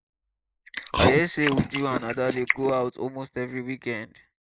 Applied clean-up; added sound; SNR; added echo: neural mask model Resemble Enhance denoiser.